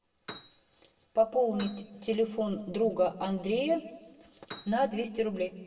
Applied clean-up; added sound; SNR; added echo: none; Piano; 18 dB; reverberation time 0.9 s.